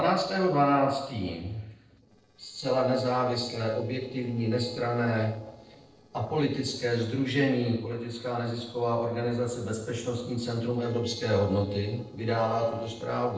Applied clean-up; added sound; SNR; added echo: neural separator model SepFormer DNS4.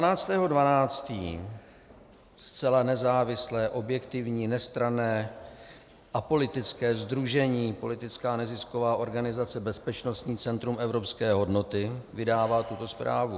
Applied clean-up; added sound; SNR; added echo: none; none; none; none.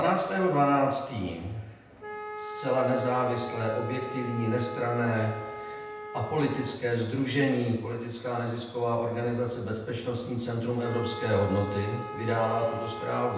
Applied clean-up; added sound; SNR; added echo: none; Wind instrument, woodwind instrument; 12 dB; reverberation time 0.8 s.